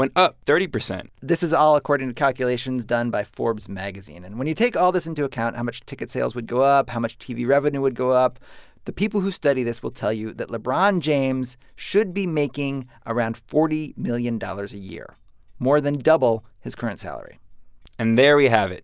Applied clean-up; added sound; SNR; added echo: none; none; none; none.